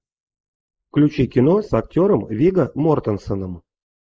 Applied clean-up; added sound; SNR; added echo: neural mask model Resemble Enhance denoiser.